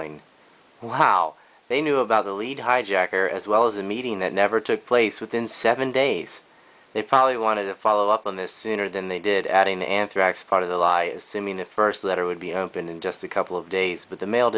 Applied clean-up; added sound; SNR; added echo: none; none; none; none.